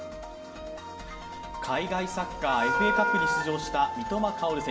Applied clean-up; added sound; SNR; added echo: none; Wind instrument, woodwind instrument; 0 dB; reverberation time 2.6 s.